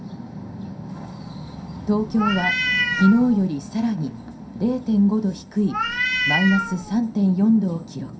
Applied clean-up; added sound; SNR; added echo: none; Meow; 2 dB; reverberation time 0.3 s.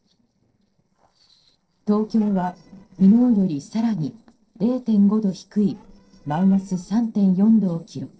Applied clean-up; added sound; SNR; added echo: neural separator model SepFormer DNS4.